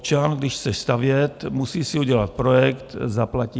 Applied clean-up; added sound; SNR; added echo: none; none; none; none.